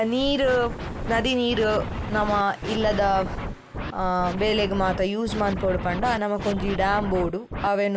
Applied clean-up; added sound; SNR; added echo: none; Scratching (performance technique); 7 dB; none.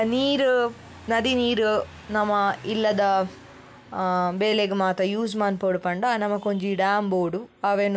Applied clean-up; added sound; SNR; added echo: none; none; none; none.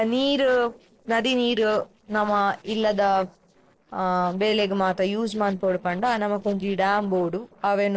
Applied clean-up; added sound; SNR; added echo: neural separator model SepFormer DNS4.